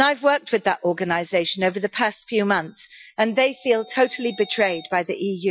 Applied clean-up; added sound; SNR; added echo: classical method Wiener filter.